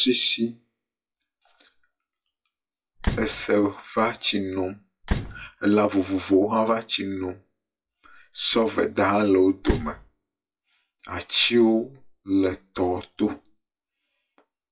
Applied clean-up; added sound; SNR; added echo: classical method WPE with log-MMSE.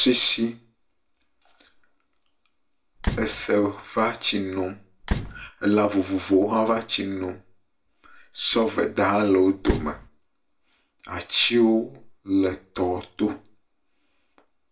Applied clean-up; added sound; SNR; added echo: none; Slam; 3 dB; reverberation time 0.2 s.